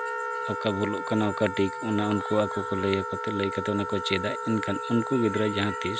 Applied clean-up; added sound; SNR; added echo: none; Wind instrument, woodwind instrument; 5 dB; none.